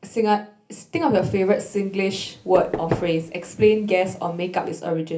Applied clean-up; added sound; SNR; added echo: none; Knock / Wood; 12 dB; reverberation time 0.3 s.